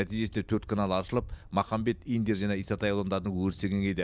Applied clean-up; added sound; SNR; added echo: none; none; none; none.